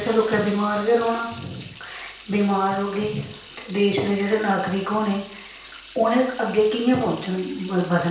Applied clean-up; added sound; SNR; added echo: none; Sink (filling or washing) / Water tap, faucet; 10 dB; reverberation time 0.5 s.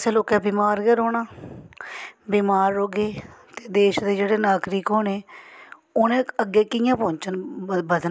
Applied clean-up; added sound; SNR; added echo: none; none; none; none.